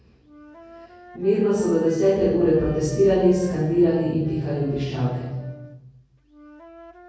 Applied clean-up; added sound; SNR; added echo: none; Wind instrument, woodwind instrument; 18 dB; reverberation time 1.3 s.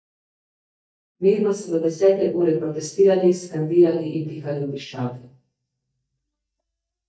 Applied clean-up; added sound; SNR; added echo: neural mask model DeepFilterNet 3.